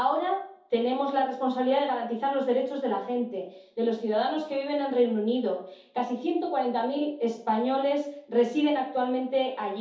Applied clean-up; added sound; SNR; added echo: none; none; none; reverberation time 0.5 s.